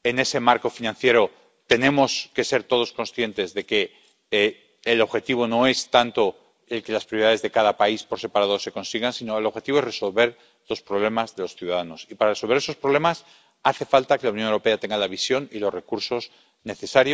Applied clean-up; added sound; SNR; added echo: none; none; none; none.